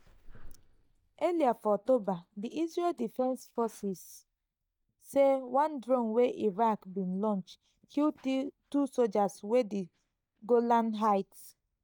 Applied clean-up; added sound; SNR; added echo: neural mask model DeepFilterNet 3.